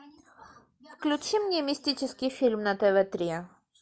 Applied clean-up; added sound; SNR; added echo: none; none; none; none.